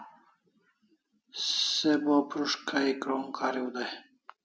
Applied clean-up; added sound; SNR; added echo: none; none; none; none.